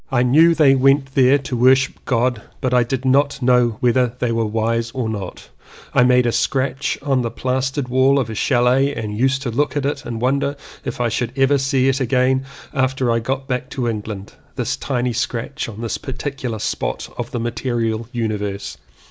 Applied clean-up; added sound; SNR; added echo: none; none; none; none.